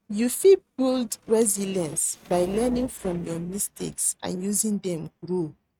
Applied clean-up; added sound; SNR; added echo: neural mask model RNNoise.